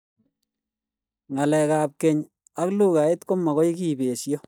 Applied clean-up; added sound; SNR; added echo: neural mask model DeepFilterNet 3.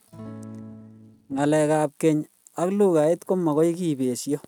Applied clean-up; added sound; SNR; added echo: neural mask model RNNoise.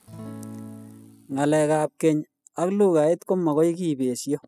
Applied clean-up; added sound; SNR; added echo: classical method spectral subtraction.